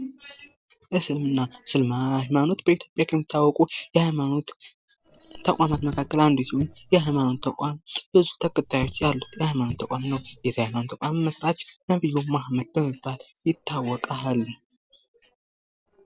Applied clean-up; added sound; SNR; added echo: neural separator model SepFormer DNS4.